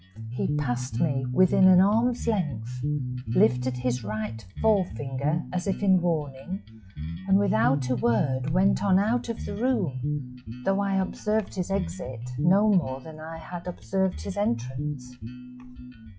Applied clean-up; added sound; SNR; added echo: classical method log-MMSE.